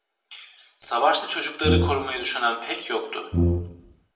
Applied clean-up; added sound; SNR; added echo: none; Brass instrument; -3 dB; reverberation time 0.6 s.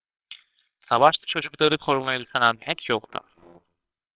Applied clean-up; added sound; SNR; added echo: neural separator model SepFormer WHAMR!.